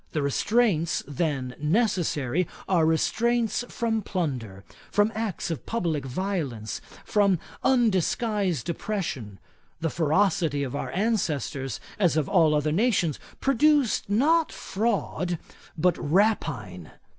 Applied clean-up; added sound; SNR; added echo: none; none; none; none.